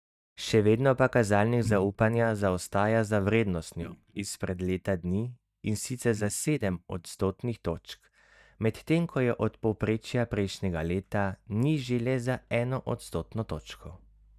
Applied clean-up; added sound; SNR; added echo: neural mask model DeepFilterNet 3.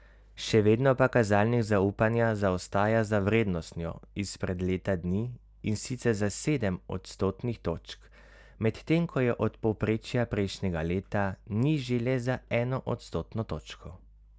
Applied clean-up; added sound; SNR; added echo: none; none; none; none.